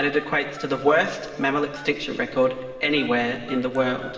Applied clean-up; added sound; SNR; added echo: none; Telephone; 19 dB; reverberation time 1.7 s.